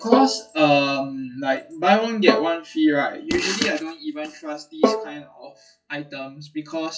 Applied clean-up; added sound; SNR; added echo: classical method WPE with log-MMSE.